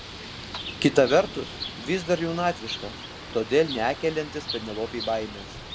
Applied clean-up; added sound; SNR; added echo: none; Bird; 10 dB; none.